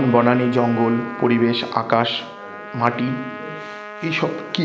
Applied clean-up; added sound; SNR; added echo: none; Trumpet; 14 dB; none.